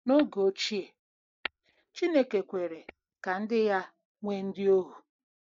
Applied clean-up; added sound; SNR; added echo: neural mask model DeepFilterNet 3.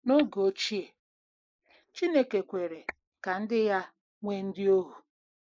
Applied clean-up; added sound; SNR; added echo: neural mask model Resemble Enhance denoiser.